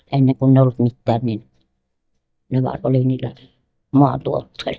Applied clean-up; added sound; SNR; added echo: neural mask model DeepFilterNet 3.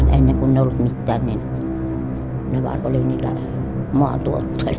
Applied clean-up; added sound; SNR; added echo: none; Musical instrument; 0 dB; none.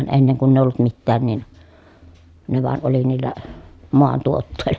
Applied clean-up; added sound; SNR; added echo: none; none; none; none.